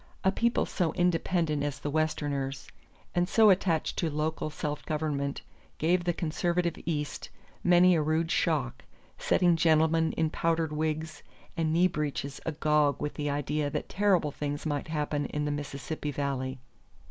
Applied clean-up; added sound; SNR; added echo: none; none; none; none.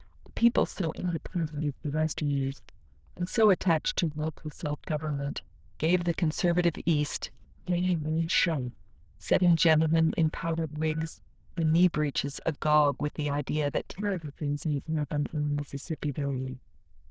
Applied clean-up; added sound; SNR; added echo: neural diffusion model UNIVERSE++.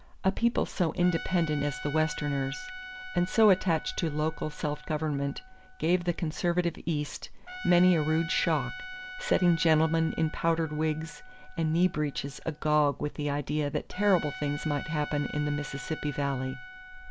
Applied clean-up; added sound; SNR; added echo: none; Trumpet; 15 dB; none.